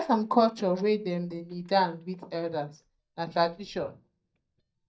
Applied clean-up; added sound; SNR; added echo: neural mask model DeepFilterNet 3.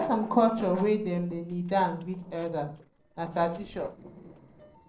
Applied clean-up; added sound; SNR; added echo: neural separator model SepFormer DNS4.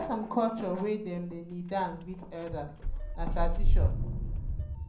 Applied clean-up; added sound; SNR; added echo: none; Engine starting / Motor vehicle (road); -4 dB; reverberation time 0.6 s.